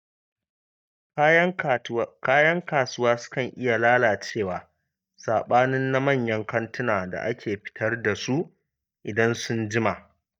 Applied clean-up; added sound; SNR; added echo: neural mask model DeepFilterNet 3.